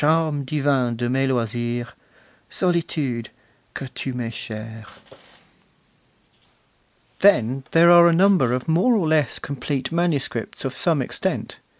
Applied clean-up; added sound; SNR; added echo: none; none; none; none.